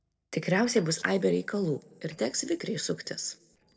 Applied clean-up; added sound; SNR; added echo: neural separator model SepFormer DNS4.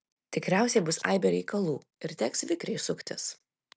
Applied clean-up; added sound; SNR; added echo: none; none; none; none.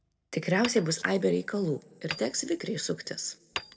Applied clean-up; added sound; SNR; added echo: none; Hammer; 14 dB; reverberation time 0.2 s.